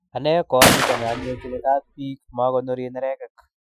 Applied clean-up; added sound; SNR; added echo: classical method Wiener filter.